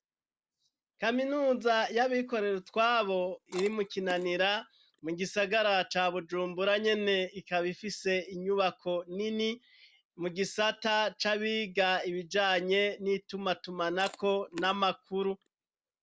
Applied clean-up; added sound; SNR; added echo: none; Chewing, mastication; 19 dB; none.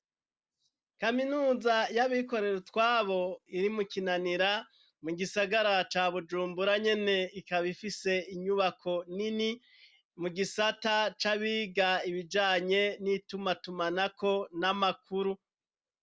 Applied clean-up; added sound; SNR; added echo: none; none; none; none.